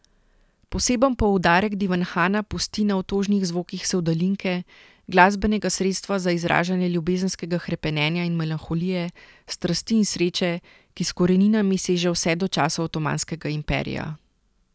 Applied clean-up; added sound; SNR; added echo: none; none; none; none.